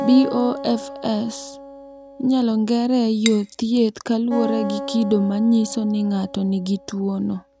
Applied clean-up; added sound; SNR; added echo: none; Cutlery, silverware / Dishes, pots, and pans + Acoustic guitar; 12 dB; none.